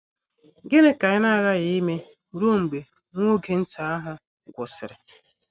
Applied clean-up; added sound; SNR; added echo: none; none; none; none.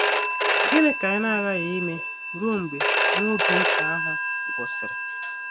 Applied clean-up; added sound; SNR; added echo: none; Telephone; -3 dB; none.